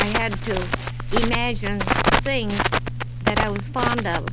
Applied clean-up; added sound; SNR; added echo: none; Crackle; -4 dB; none.